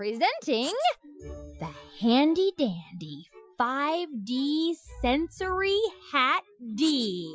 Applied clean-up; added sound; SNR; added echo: classical method Wiener filter.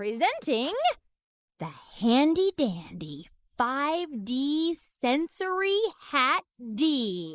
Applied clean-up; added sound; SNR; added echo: neural mask model Resemble Enhance denoiser.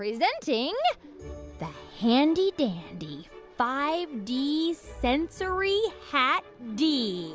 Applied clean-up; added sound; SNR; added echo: none; none; none; none.